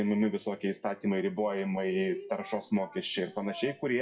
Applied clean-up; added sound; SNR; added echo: classical method WPE with log-MMSE.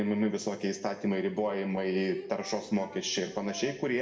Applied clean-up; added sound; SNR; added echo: none; Drip; 17 dB; reverberation time 0.7 s.